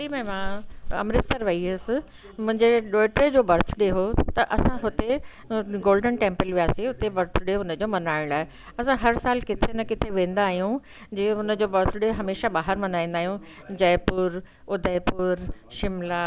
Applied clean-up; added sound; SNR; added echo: none; none; none; none.